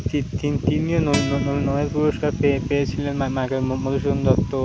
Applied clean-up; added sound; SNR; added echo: none; Acoustic guitar; 13 dB; none.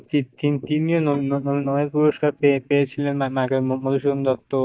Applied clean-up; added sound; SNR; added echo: neural mask model DeepFilterNet 3.